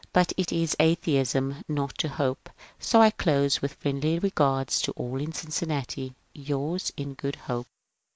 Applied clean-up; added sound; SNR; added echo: none; none; none; none.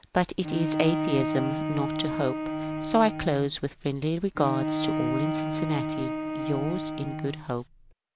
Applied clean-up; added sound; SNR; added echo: none; Bowed string instrument; 2 dB; none.